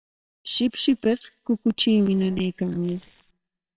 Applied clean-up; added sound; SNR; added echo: neural separator model SepFormer WHAMR!.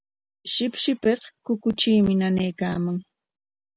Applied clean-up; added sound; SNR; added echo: none; none; none; none.